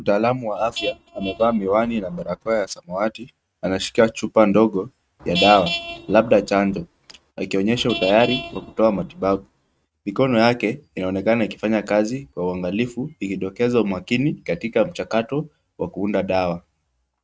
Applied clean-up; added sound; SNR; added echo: neural mask model RNNoise.